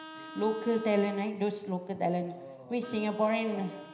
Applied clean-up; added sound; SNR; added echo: none; Vehicle horn, car horn, honking; 18 dB; reverberation time 0.9 s.